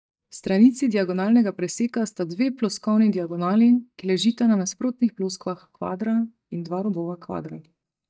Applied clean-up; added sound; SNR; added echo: neural mask model DeepFilterNet 3.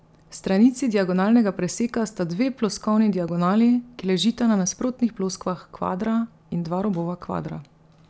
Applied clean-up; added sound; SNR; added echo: none; none; none; none.